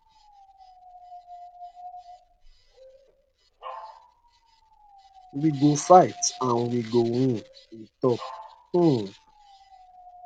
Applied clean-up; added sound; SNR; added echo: none; Dog; 20 dB; none.